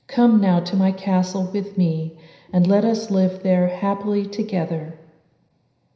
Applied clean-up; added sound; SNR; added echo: none; none; none; reverberation time 0.9 s.